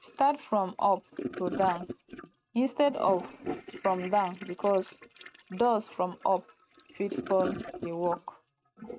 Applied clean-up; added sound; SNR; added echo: neural mask model RNNoise.